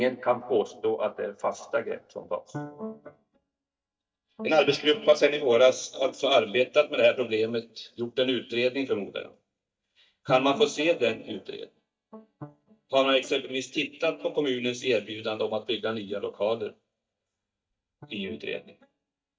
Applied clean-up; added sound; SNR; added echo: neural mask model DeepFilterNet 3.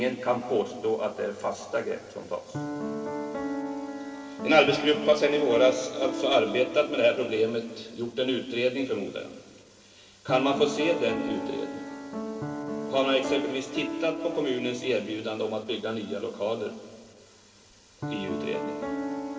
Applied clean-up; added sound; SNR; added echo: none; Piano; 8 dB; reverberation time 1.8 s.